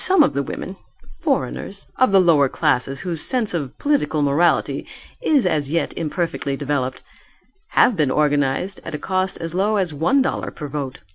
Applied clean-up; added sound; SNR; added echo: none; none; none; none.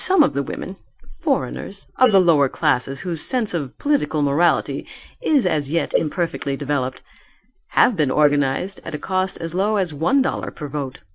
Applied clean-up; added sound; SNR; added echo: neural mask model Resemble Enhance denoiser.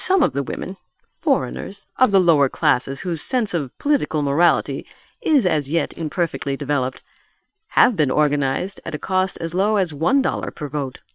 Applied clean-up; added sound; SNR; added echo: neural separator model SepFormer WHAM!.